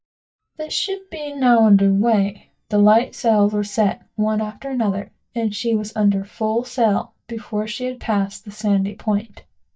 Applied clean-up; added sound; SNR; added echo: neural mask model DeepFilterNet 3.